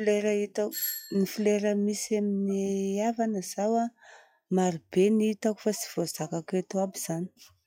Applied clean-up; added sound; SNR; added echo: classical method log-MMSE.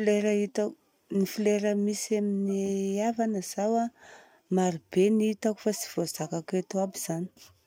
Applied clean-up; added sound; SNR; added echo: none; none; none; none.